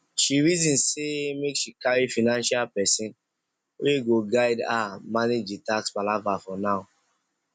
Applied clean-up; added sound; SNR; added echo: none; none; none; none.